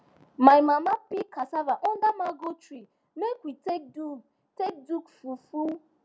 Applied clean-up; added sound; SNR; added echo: none; none; none; none.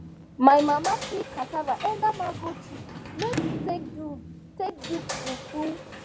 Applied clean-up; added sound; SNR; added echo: none; Sliding door / Slam; 9 dB; none.